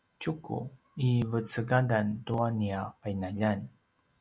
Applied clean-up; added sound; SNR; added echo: none; none; none; none.